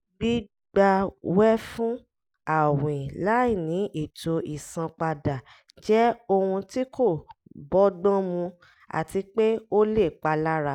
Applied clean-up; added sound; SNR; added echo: none; none; none; none.